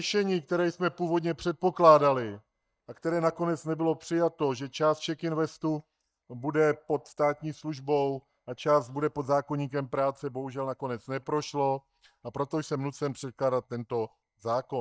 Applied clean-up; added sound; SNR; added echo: neural mask model DeepFilterNet 3.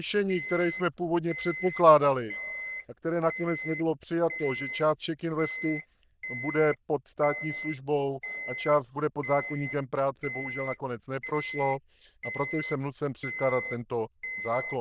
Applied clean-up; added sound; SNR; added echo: neural diffusion model UNIVERSE++.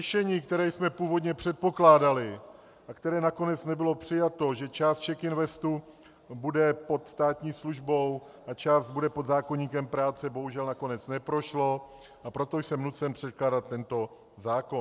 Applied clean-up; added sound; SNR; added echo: none; none; none; none.